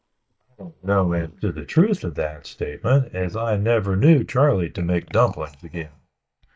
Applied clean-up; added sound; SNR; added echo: neural mask model DeepFilterNet 3.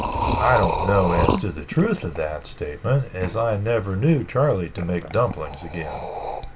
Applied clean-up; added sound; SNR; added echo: none; Liquid; 4 dB; reverberation time 0.2 s.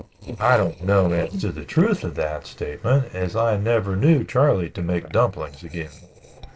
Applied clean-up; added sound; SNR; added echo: neural separator model SepFormer DNS4.